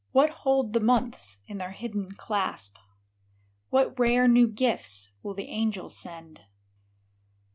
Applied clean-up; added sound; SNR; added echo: none; Wood; 15 dB; none.